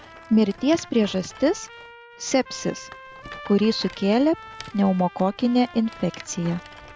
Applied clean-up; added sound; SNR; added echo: none; Trumpet + Rattle; 18 dB; none.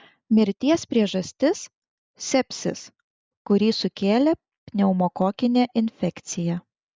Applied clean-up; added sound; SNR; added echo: none; none; none; none.